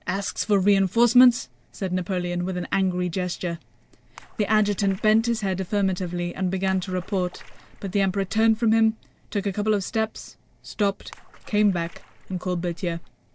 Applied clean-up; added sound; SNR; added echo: neural separator model SepFormer DNS4.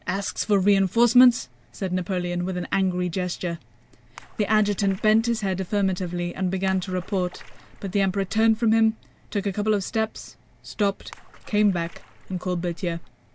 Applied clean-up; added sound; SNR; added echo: none; Splash, splatter; 16 dB; none.